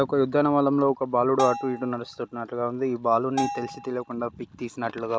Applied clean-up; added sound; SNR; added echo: none; Bell; 10 dB; none.